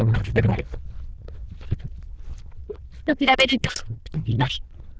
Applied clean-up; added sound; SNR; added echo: neural diffusion model UNIVERSE++.